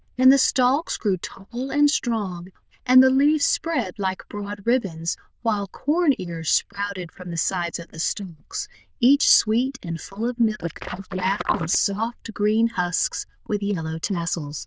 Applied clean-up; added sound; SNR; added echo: neural diffusion model UNIVERSE++.